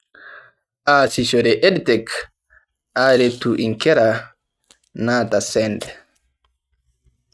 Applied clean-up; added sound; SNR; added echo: neural mask model RNNoise.